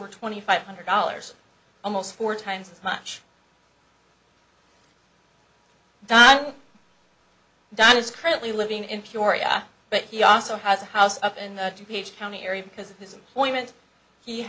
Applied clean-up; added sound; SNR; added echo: none; none; none; none.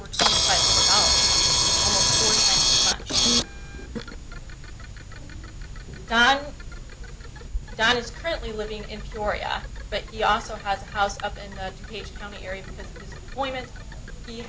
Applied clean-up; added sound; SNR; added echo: none; Camera; -4 dB; none.